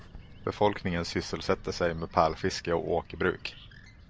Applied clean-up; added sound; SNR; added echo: none; Bird; 17 dB; none.